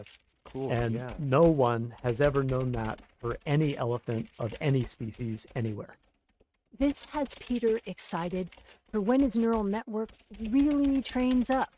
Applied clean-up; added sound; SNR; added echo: neural mask model RNNoise.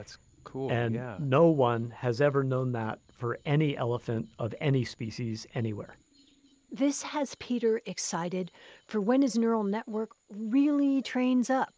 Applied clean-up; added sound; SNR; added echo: none; none; none; none.